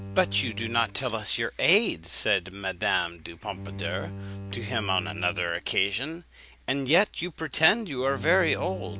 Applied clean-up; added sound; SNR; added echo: none; Bowed string instrument; 12 dB; none.